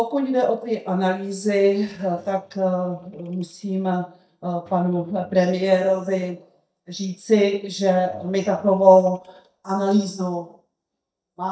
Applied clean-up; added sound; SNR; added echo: neural mask model DeepFilterNet 3.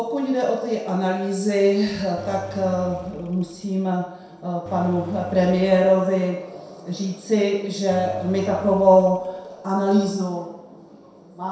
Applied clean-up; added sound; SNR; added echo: none; Engine; 18 dB; reverberation time 0.7 s.